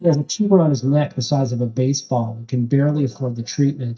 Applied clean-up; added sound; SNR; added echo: neural mask model DeepFilterNet 3.